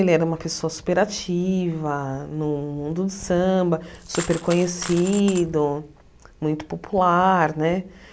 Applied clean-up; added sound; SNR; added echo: none; Coin (dropping); 14 dB; none.